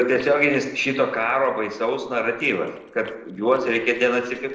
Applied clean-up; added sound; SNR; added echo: neural separator model SepFormer DNS4.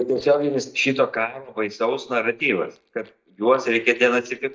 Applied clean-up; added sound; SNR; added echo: neural mask model DeepFilterNet 3.